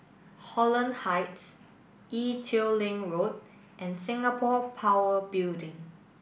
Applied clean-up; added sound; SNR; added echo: none; none; none; none.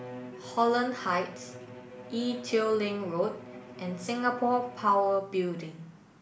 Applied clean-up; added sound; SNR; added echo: none; Bowed string instrument; 16 dB; none.